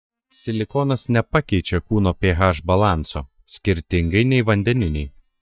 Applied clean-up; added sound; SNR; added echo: neural mask model DeepFilterNet 3.